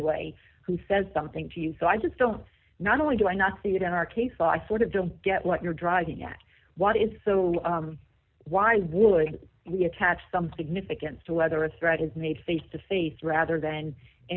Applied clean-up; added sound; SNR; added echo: none; none; none; none.